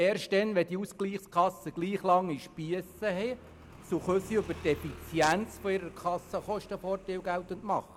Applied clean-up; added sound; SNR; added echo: none; Motorcycle; 19 dB; none.